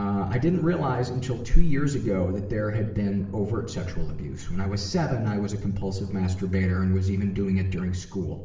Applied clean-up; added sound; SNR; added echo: none; Bowed string instrument; 19 dB; reverberation time 0.8 s.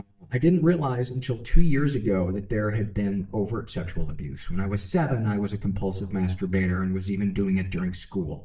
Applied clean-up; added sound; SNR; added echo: neural mask model DeepFilterNet 3.